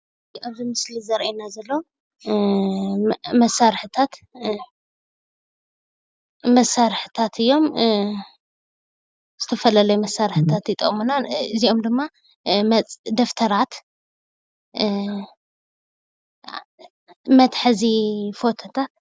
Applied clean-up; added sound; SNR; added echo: none; none; none; none.